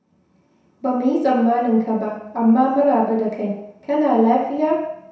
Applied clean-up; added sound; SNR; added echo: none; none; none; reverberation time 0.7 s.